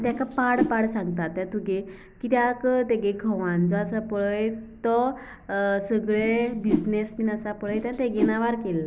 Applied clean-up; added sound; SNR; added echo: none; Whoosh, swoosh, swish; 6 dB; none.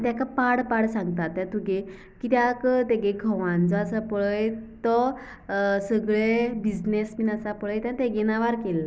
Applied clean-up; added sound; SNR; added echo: none; none; none; none.